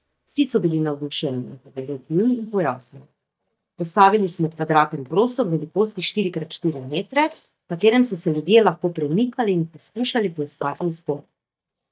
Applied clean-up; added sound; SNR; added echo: neural mask model DeepFilterNet 3.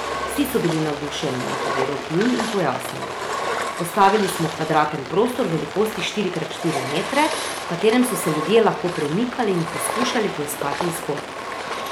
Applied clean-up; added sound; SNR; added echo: none; Engine + Rain; 5 dB; none.